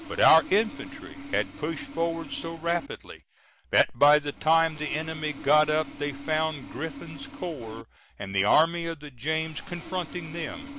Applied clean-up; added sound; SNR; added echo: none; Sawing; 15 dB; none.